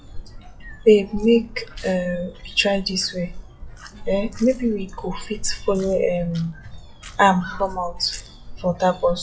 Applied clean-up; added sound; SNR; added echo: classical method WPE with log-MMSE.